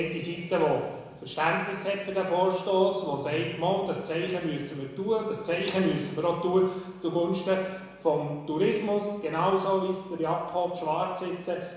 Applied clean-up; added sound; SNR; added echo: none; none; none; reverberation time 1.0 s.